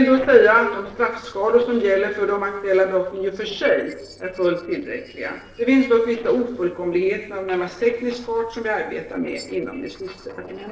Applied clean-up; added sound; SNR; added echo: neural separator model SepFormer DNS4.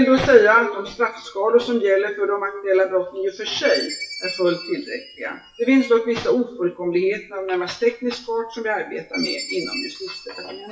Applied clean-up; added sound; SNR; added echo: classical method WPE with log-MMSE.